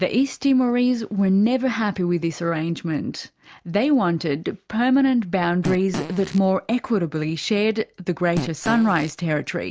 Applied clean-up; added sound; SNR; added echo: none; Fart; 11 dB; none.